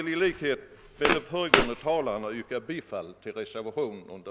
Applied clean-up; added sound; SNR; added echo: none; Walk, footsteps; 0 dB; none.